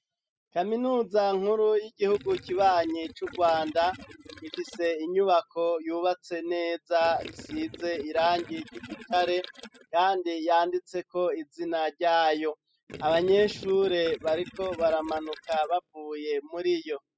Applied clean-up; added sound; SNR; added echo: classical method spectral subtraction.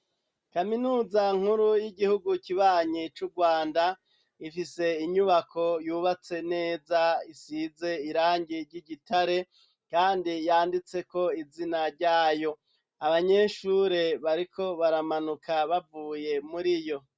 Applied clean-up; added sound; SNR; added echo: none; none; none; none.